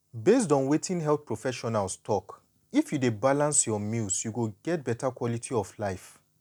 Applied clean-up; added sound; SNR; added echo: none; none; none; none.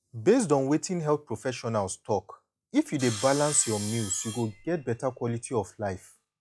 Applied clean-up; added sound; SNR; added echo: classical method log-MMSE.